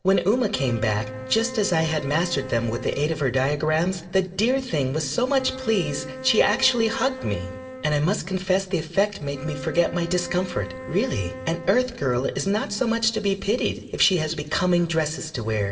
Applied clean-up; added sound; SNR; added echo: none; Wind instrument, woodwind instrument; 13 dB; reverberation time 2.3 s.